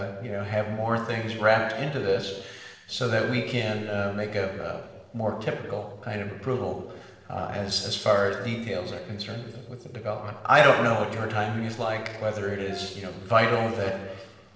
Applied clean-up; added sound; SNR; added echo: neural separator model SepFormer DNS4.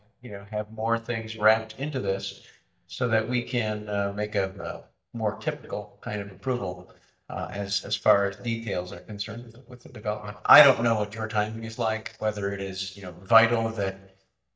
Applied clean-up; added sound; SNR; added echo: neural mask model DeepFilterNet 3.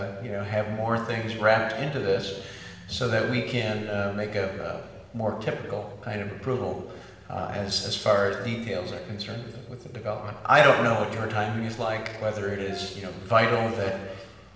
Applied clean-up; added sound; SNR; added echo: none; Brass instrument; 19 dB; reverberation time 1.2 s.